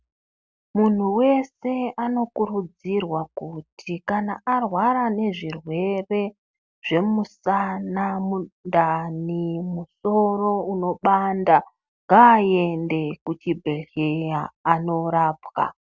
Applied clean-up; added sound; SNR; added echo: none; none; none; none.